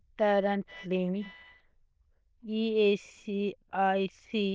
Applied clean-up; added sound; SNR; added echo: neural diffusion model UNIVERSE++.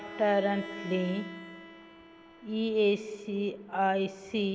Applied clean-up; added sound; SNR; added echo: none; Bowed string instrument; 16 dB; none.